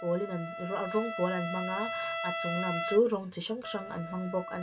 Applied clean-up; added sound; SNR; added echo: none; Trumpet; 5 dB; reverberation time 0.1 s.